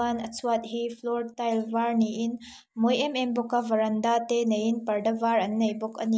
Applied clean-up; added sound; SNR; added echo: none; none; none; none.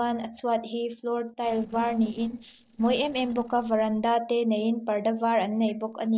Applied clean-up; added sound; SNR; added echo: neural separator model SepFormer DNS4.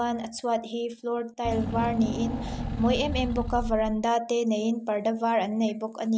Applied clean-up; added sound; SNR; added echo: none; Engine / Car; 4 dB; none.